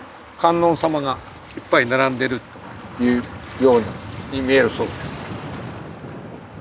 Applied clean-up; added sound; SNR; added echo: none; none; none; none.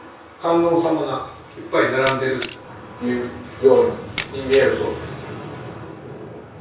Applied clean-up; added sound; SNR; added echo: none; Camera; 14 dB; reverberation time 0.6 s.